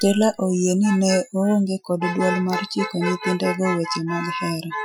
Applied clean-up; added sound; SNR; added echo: classical method Wiener filter.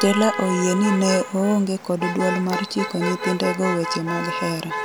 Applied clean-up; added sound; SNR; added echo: none; Motor vehicle (road); 6 dB; none.